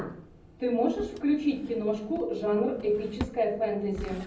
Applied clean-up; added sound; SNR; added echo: none; Drawer open or close; 15 dB; reverberation time 0.6 s.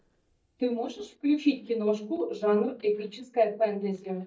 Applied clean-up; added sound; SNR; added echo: neural mask model DeepFilterNet 3.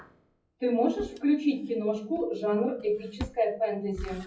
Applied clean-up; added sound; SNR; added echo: classical method WPE with log-MMSE.